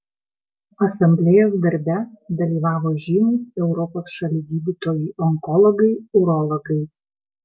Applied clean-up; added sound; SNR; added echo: none; none; none; none.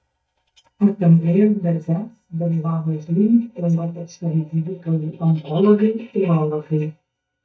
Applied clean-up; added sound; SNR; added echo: neural mask model DeepFilterNet 3.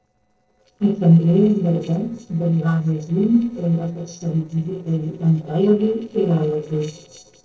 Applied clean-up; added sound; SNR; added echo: neural separator model SepFormer DNS4.